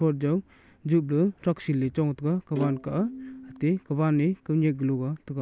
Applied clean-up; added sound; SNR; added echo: none; Bowed string instrument; 14 dB; none.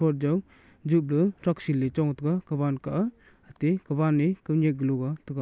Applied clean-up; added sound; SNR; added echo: none; none; none; none.